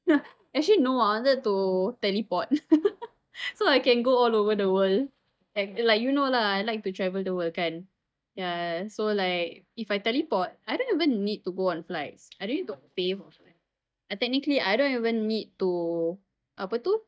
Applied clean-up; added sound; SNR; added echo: neural mask model DeepFilterNet 3.